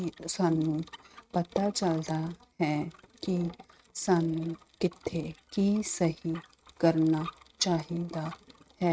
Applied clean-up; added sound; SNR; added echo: neural mask model RNNoise.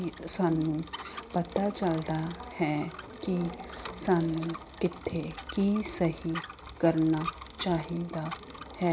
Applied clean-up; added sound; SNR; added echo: none; Bicycle; 14 dB; none.